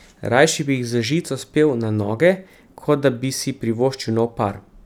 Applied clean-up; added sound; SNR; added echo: none; none; none; none.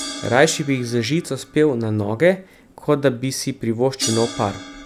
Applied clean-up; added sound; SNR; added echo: none; Crash cymbal; 14 dB; none.